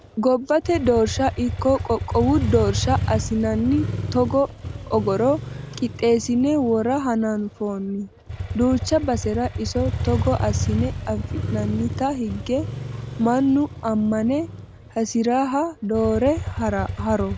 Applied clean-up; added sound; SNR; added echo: none; Motorcycle; 6 dB; none.